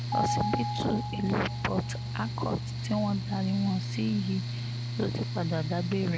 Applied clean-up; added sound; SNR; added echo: none; Mechanical fan + Piano; 1 dB; none.